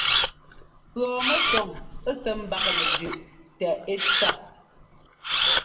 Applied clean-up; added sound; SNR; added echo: none; Camera; -4 dB; reverberation time 0.9 s.